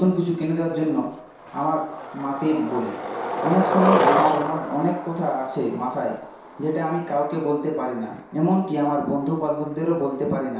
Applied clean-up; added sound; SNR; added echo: none; Skateboard; 5 dB; reverberation time 0.7 s.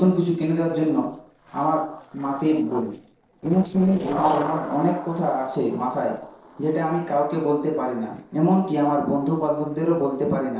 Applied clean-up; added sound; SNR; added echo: neural separator model SepFormer DNS4.